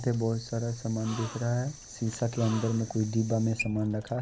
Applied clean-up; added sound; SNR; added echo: none; Sink (filling or washing) / Water + Gasp; 14 dB; none.